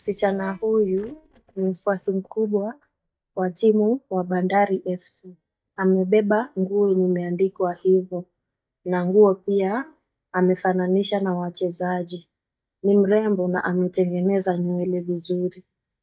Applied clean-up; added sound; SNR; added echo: neural mask model DeepFilterNet 3.